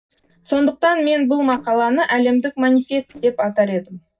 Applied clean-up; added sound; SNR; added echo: neural separator model SepFormer DNS4.